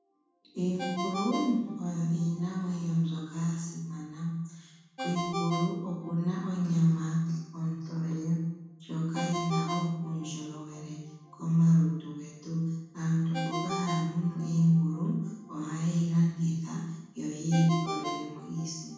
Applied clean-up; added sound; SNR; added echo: none; Ringtone; 11 dB; reverberation time 1.1 s.